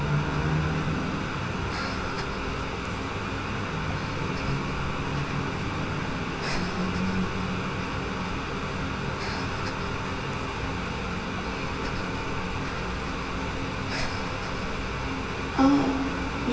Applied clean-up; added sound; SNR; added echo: none; Breathing; 10 dB; reverberation time 2.6 s.